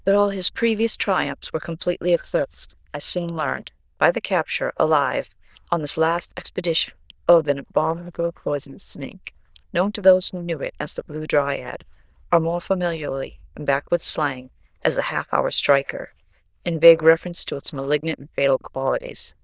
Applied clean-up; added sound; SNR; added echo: neural diffusion model UNIVERSE++.